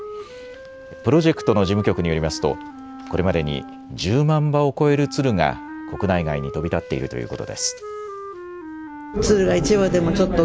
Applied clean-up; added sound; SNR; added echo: none; Wind instrument, woodwind instrument; 14 dB; none.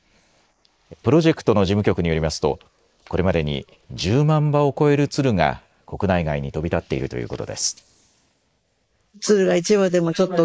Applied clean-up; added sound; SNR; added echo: neural mask model Resemble Enhance denoiser.